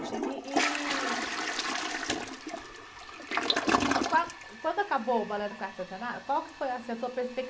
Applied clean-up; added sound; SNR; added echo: none; Toilet flush; -1 dB; none.